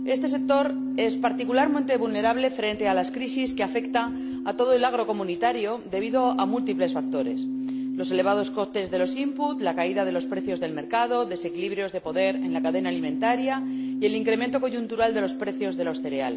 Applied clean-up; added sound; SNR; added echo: none; Keyboard (musical); 4 dB; none.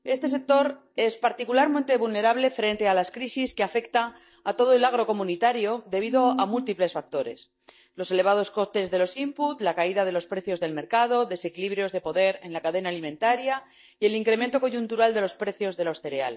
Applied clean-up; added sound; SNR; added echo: neural mask model DeepFilterNet 3.